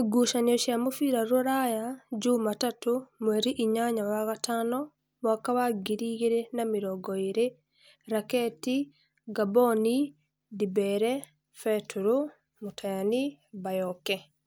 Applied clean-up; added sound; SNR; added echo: none; none; none; none.